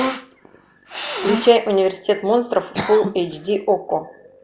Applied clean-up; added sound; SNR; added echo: none; Cough; 9 dB; none.